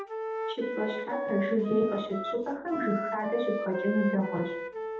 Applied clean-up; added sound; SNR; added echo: none; Wind instrument, woodwind instrument; 4 dB; reverberation time 0.7 s.